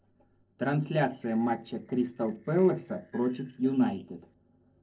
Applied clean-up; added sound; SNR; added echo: neural separator model SepFormer DNS4.